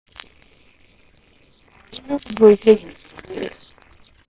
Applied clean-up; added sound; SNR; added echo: neural separator model SepFormer WHAMR!.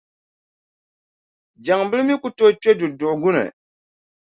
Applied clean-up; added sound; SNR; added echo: none; none; none; none.